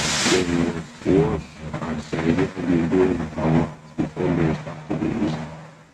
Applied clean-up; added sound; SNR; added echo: neural mask model RNNoise.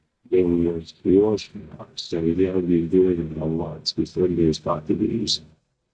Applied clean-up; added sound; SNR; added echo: neural mask model DeepFilterNet 3.